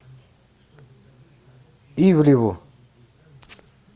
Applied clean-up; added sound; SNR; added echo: none; none; none; none.